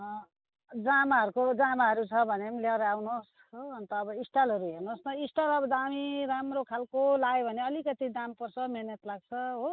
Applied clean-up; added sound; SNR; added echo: none; none; none; none.